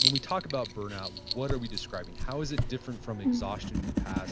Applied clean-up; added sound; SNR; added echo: none; Writing; -3 dB; none.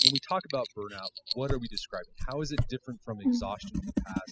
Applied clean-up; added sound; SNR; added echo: classical method spectral subtraction.